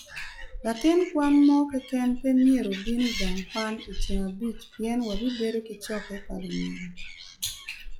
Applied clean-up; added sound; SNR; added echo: classical method log-MMSE.